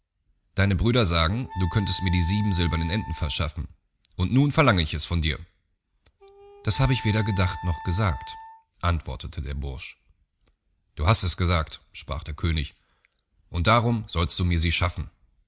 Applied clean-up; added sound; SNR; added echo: none; Wind instrument, woodwind instrument; 15 dB; none.